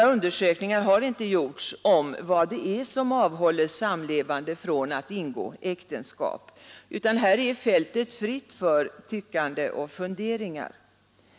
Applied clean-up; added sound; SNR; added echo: none; none; none; none.